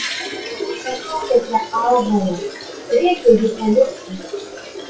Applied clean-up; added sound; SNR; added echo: classical method WPE with log-MMSE.